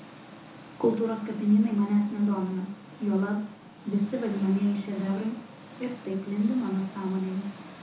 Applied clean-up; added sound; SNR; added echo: none; Engine; 18 dB; reverberation time 0.6 s.